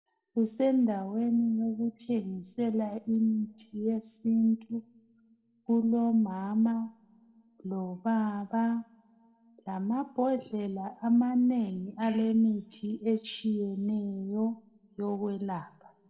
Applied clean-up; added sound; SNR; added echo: none; none; none; reverberation time 1.2 s.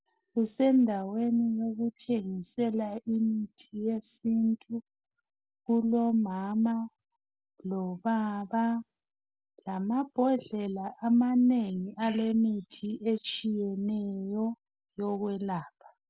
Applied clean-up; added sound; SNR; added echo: none; none; none; none.